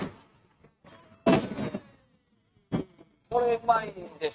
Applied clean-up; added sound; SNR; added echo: neural mask model RNNoise.